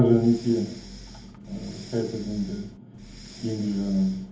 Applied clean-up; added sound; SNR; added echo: none; Breathing; 19 dB; reverberation time 0.3 s.